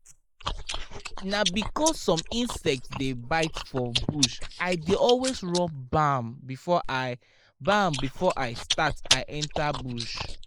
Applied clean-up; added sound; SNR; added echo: neural mask model Resemble Enhance denoiser.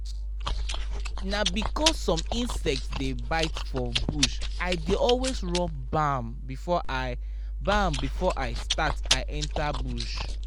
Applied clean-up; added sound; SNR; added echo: none; Chewing, mastication; -1 dB; none.